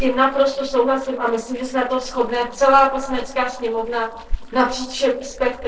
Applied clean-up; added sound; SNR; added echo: neural separator model SepFormer DNS4.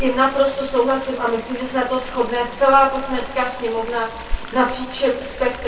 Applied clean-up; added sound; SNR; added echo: none; Chatter / Stream; 11 dB; reverberation time 0.2 s.